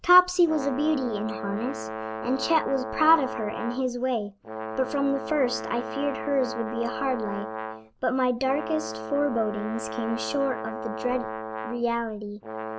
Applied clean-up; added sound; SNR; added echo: none; Brass instrument; 8 dB; none.